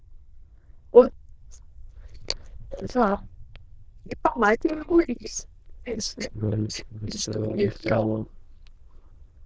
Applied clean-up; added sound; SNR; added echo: neural diffusion model UNIVERSE++.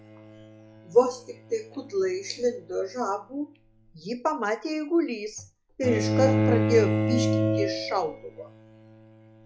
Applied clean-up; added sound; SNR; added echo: classical method log-MMSE.